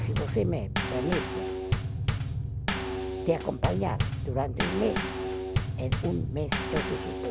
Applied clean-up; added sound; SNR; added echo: none; Bass drum / Snare drum / Drum kit; -3 dB; none.